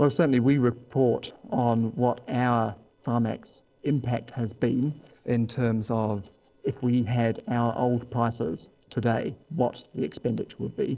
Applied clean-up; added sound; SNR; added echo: neural separator model SepFormer DNS4.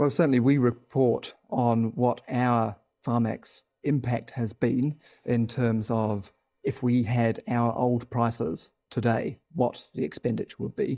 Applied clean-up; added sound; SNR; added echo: neural mask model DeepFilterNet 3.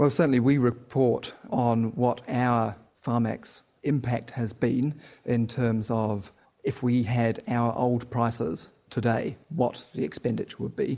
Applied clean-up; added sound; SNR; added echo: none; none; none; none.